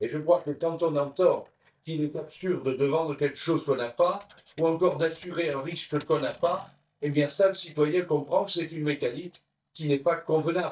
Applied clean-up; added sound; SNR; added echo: neural mask model DeepFilterNet 3.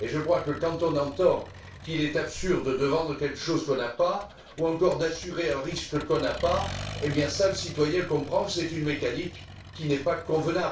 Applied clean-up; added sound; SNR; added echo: none; Accelerating, revving, vroom; 14 dB; reverberation time 0.2 s.